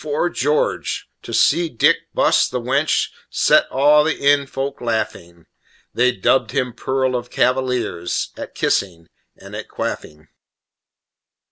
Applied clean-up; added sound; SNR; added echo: none; none; none; none.